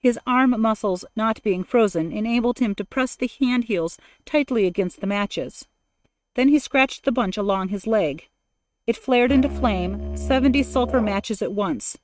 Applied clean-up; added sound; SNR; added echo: neural mask model RNNoise.